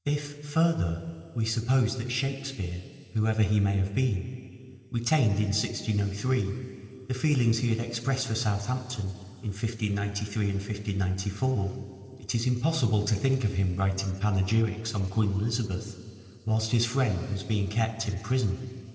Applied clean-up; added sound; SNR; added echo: none; none; none; reverberation time 2.9 s.